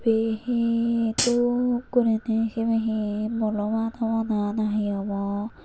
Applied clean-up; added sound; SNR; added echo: none; Hi-hat; 4 dB; none.